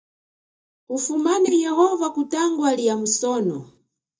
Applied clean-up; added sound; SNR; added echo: neural mask model DeepFilterNet 3.